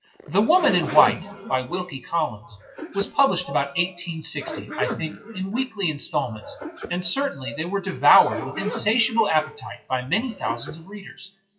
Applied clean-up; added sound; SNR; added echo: classical method WPE with log-MMSE.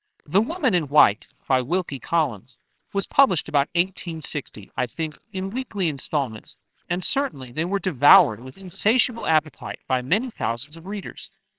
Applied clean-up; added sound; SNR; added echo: neural separator model SepFormer WHAMR!.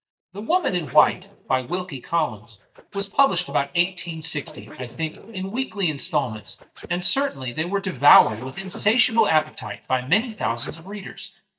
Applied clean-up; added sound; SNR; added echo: neural mask model DeepFilterNet 3.